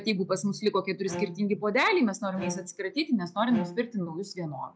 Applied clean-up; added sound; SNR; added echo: none; Bowed string instrument; 12 dB; none.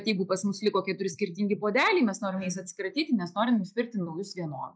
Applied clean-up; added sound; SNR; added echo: neural mask model Resemble Enhance denoiser.